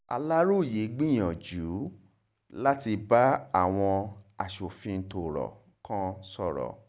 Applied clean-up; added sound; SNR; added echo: none; none; none; none.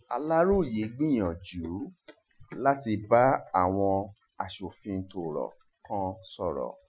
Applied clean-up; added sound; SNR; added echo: classical method Wiener filter.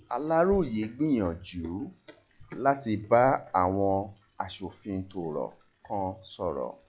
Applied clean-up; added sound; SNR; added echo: classical method log-MMSE.